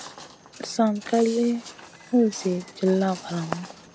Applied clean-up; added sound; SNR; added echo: none; Walk, footsteps; 18 dB; none.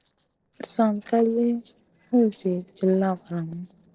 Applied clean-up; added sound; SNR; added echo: neural separator model SepFormer DNS4.